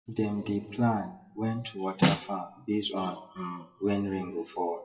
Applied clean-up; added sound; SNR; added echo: classical method WPE with log-MMSE.